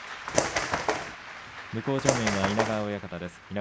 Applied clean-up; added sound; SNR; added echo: none; Bird; -4 dB; none.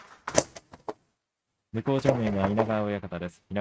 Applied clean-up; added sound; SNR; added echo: neural mask model RNNoise.